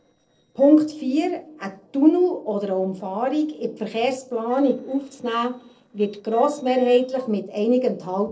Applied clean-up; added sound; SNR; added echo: neural separator model SepFormer DNS4.